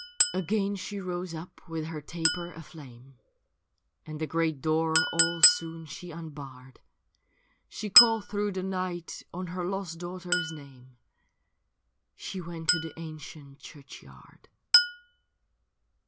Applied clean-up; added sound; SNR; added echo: none; Chink, clink; -2 dB; none.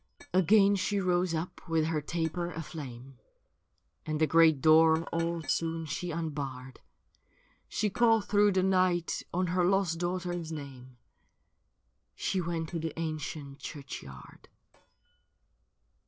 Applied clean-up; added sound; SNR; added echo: neural separator model SepFormer DNS4.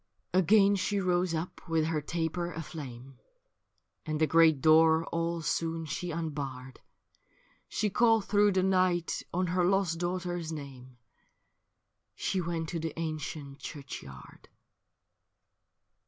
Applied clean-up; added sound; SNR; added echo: none; none; none; none.